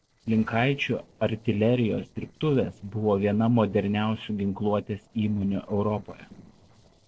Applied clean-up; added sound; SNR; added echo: neural separator model SepFormer DNS4.